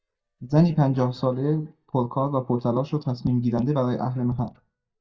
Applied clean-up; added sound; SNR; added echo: neural mask model DeepFilterNet 3.